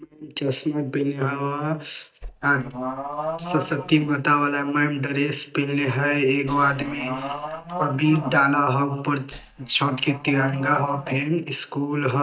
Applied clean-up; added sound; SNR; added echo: neural mask model DeepFilterNet 3.